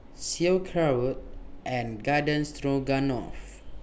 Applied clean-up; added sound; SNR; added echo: none; Train; 13 dB; none.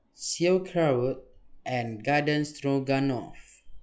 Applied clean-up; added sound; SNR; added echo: classical method log-MMSE.